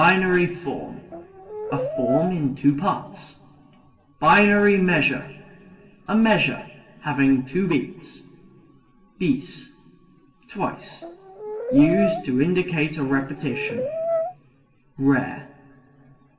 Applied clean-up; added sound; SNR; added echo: none; Brass instrument; 5 dB; reverberation time 2.3 s.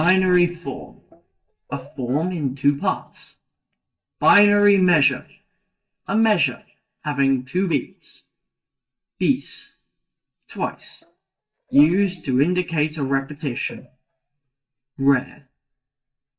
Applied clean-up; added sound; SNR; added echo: neural mask model DeepFilterNet 3.